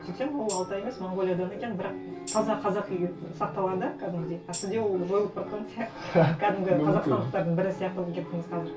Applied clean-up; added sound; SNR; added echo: none; Tambourine; 15 dB; reverberation time 0.3 s.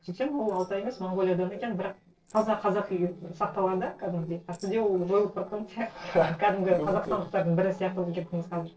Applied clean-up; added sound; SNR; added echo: neural separator model SepFormer DNS4.